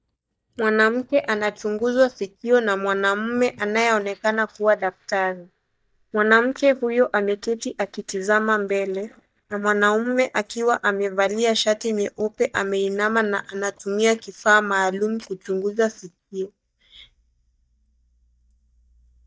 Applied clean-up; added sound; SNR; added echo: neural mask model DeepFilterNet 3.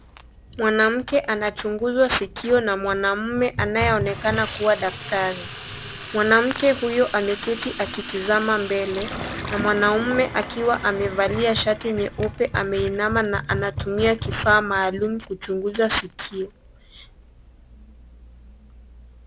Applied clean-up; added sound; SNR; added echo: none; Sink (filling or washing) / Water tap, faucet; 10 dB; none.